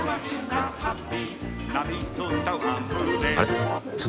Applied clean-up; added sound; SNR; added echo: none; none; none; none.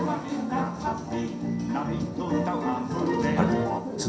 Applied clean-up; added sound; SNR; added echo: none; none; none; reverberation time 0.6 s.